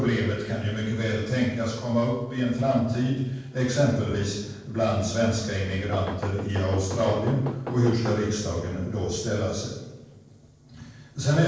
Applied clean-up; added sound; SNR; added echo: neural separator model SepFormer DNS4.